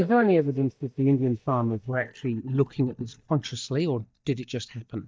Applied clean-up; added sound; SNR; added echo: neural mask model DeepFilterNet 3.